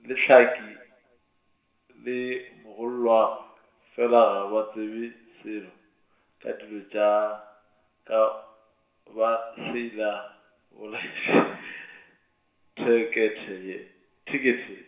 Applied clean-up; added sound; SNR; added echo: none; none; none; reverberation time 0.7 s.